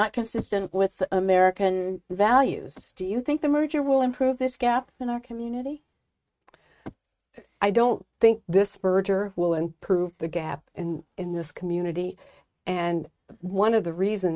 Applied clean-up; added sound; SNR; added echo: neural mask model RNNoise.